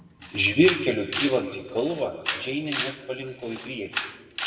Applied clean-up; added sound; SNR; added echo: none; Camera; 8 dB; reverberation time 2.1 s.